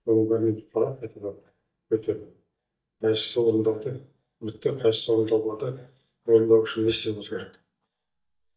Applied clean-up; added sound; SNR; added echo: neural mask model DeepFilterNet 3.